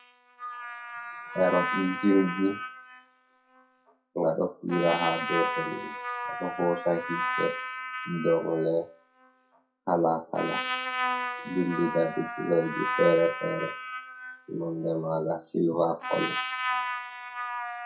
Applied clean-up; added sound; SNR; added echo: classical method WPE with log-MMSE.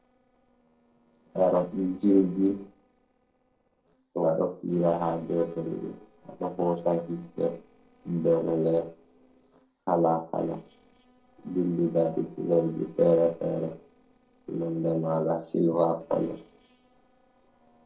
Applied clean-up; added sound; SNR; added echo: neural separator model SepFormer DNS4.